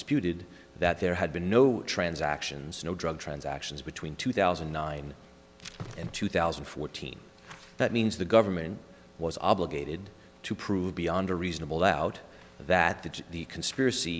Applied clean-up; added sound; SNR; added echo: none; none; none; none.